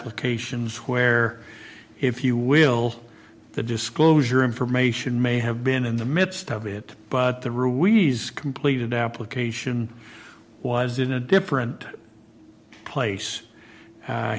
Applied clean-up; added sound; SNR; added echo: none; none; none; none.